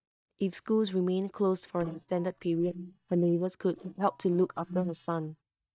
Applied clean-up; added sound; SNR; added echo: neural mask model DeepFilterNet 3.